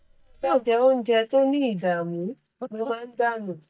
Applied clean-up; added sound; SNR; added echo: neural mask model DeepFilterNet 3.